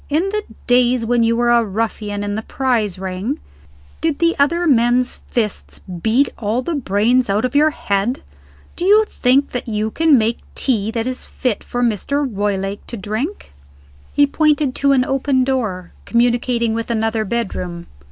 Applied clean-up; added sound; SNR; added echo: none; none; none; none.